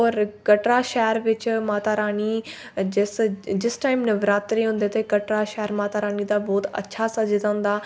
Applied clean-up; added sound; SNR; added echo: none; none; none; none.